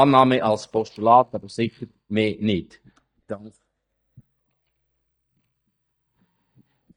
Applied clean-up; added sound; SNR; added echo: neural mask model DeepFilterNet 3.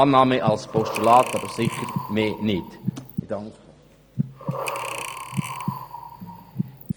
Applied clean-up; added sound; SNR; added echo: none; Breathing; 6 dB; none.